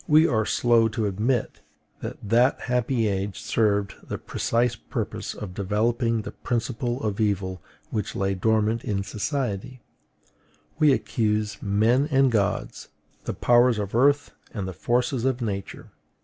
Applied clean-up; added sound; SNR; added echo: none; none; none; none.